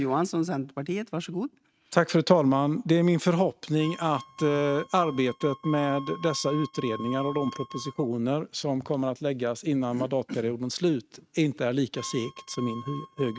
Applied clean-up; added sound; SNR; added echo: neural mask model RNNoise.